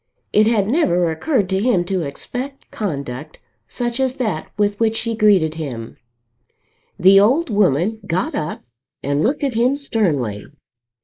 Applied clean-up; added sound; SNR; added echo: neural mask model Resemble Enhance denoiser.